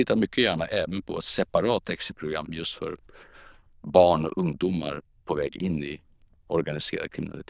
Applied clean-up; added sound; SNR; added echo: neural diffusion model UNIVERSE++.